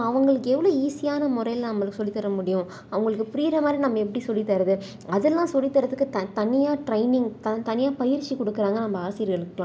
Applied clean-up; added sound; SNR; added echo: none; none; none; none.